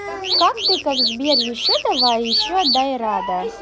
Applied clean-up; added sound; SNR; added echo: none; Alarm / Car; 0 dB; none.